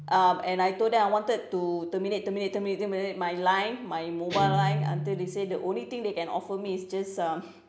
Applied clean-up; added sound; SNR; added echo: none; Guitar; 10 dB; none.